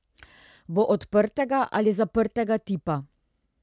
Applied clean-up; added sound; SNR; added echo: none; none; none; none.